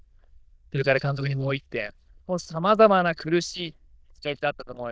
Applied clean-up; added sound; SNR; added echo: neural diffusion model UNIVERSE++.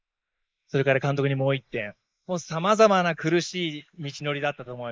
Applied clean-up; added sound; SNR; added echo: neural mask model Resemble Enhance denoiser.